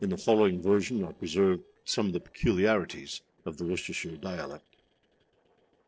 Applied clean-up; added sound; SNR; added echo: neural separator model SepFormer DNS4.